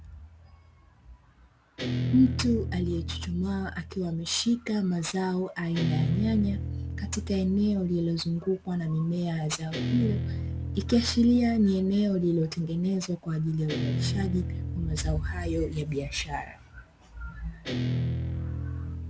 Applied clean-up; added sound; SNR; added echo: none; Guitar; 5 dB; none.